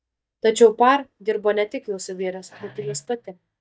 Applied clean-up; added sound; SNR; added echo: neural mask model DeepFilterNet 3.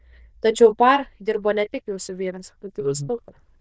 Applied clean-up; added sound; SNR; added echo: neural diffusion model UNIVERSE++.